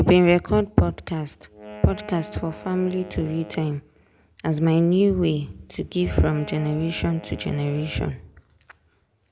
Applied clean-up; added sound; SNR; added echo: none; Wind instrument, woodwind instrument; 20 dB; none.